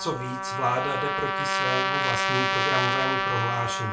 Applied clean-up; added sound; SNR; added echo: none; Trumpet; -4 dB; reverberation time 0.2 s.